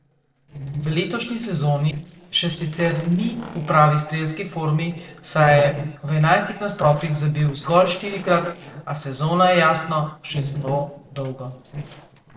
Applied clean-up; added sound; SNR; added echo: neural separator model SepFormer DNS4.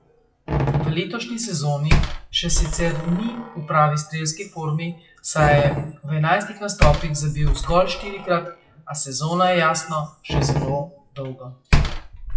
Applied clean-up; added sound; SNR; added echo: classical method WPE with log-MMSE.